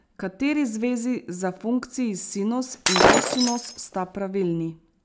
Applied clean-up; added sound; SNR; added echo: none; Shatter; -4 dB; none.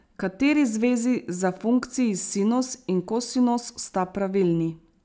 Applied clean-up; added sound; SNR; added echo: none; none; none; none.